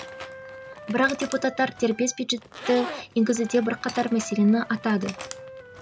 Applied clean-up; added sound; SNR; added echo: none; Zipper (clothing) + Wind instrument, woodwind instrument; 14 dB; none.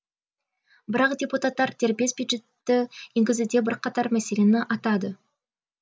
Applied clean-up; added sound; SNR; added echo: none; none; none; none.